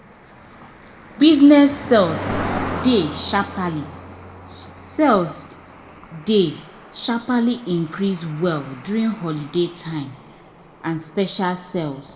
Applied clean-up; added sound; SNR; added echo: none; Cricket; 14 dB; reverberation time 1.0 s.